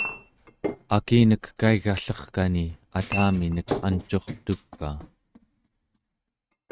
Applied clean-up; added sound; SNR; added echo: neural mask model RNNoise.